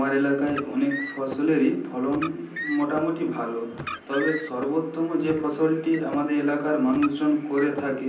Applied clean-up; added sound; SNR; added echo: none; Car; 13 dB; reverberation time 0.6 s.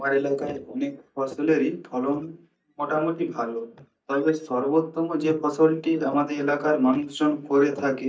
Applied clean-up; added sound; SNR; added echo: neural mask model DeepFilterNet 3.